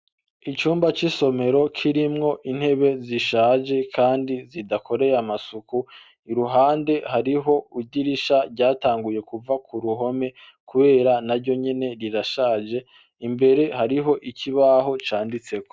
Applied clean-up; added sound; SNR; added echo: none; none; none; none.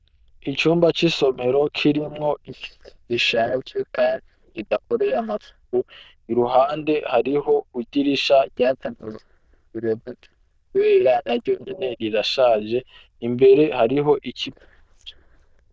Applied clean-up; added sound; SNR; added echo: neural diffusion model UNIVERSE++.